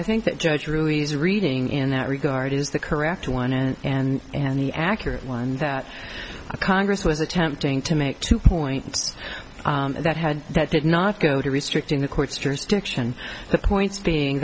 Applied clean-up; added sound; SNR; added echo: none; none; none; none.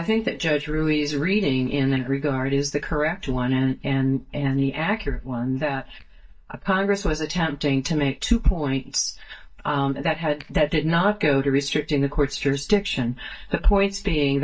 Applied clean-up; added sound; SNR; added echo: neural mask model DeepFilterNet 3.